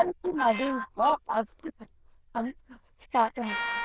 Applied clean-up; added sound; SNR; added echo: neural diffusion model UNIVERSE++.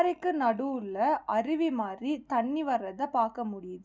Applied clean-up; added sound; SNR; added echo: none; none; none; none.